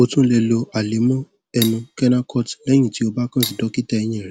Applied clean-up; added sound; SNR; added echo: none; Cutlery, silverware; 12 dB; none.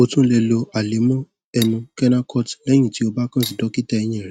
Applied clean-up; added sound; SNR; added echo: neural mask model RNNoise.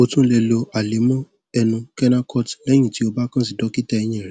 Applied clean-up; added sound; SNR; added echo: none; none; none; none.